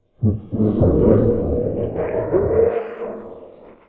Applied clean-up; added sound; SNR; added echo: neural mask model Resemble Enhance denoiser.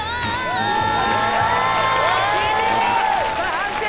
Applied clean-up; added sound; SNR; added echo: none; Insect; 14 dB; none.